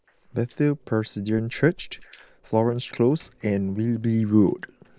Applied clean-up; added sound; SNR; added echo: neural mask model Resemble Enhance denoiser.